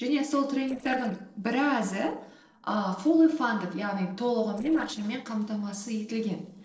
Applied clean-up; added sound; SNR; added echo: neural separator model SepFormer DNS4.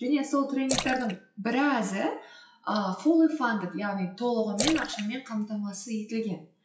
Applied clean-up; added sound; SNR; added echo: classical method WPE with log-MMSE.